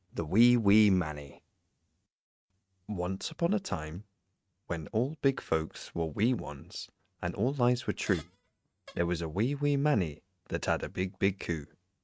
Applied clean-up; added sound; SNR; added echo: neural mask model RNNoise.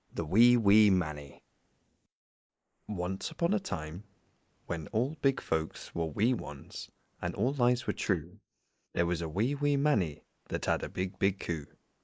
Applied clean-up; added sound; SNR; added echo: neural mask model Resemble Enhance denoiser.